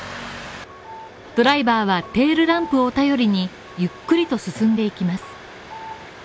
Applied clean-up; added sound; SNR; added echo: none; none; none; none.